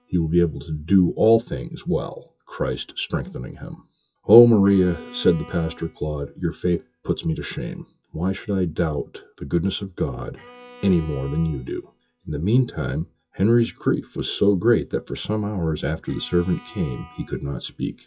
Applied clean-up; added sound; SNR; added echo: classical method WPE with log-MMSE.